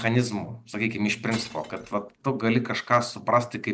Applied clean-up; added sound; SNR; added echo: none; Glass; 17 dB; none.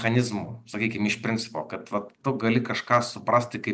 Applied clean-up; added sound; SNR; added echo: none; none; none; none.